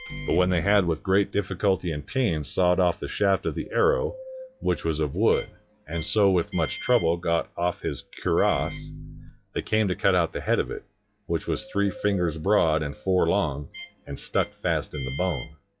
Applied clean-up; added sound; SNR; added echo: classical method log-MMSE.